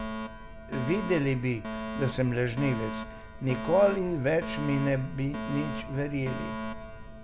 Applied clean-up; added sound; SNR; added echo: none; Alarm + Fire; 7 dB; none.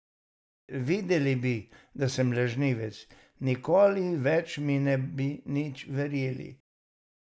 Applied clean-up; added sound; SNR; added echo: none; none; none; none.